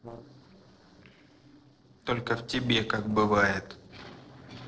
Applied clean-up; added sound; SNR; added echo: neural separator model SepFormer DNS4.